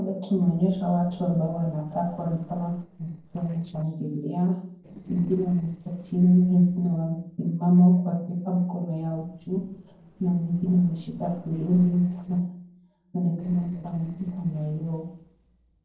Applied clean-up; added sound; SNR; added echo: neural separator model SepFormer DNS4.